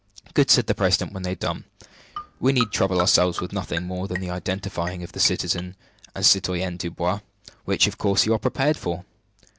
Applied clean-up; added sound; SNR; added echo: none; Marimba, xylophone; 12 dB; none.